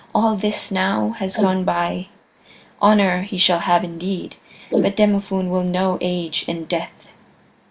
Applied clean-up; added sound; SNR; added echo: neural mask model Resemble Enhance denoiser.